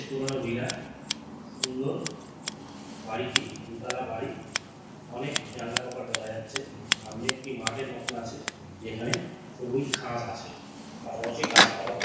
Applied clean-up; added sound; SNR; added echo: none; Scissors; -2 dB; reverberation time 1.1 s.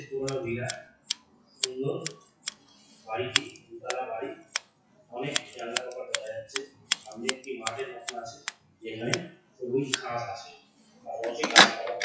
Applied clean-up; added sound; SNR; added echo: classical method WPE with log-MMSE.